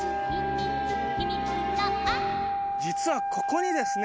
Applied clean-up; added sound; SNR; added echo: none; Wind instrument, woodwind instrument; -3 dB; none.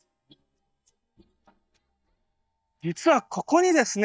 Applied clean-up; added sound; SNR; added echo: neural mask model DeepFilterNet 3.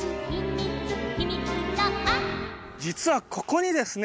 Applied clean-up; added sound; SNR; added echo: none; none; none; none.